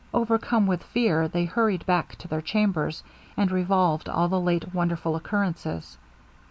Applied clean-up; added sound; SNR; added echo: none; none; none; none.